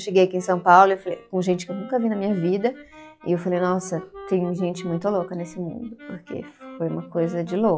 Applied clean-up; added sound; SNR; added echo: classical method log-MMSE.